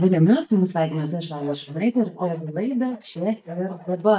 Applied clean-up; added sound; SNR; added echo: neural mask model DeepFilterNet 3.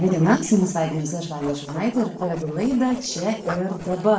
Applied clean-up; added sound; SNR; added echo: neural separator model SepFormer DNS4.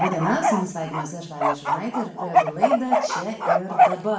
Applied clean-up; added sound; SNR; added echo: none; Bark; -5 dB; reverberation time 0.5 s.